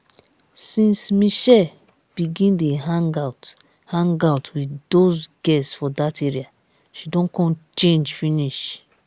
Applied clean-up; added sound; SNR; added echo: none; none; none; none.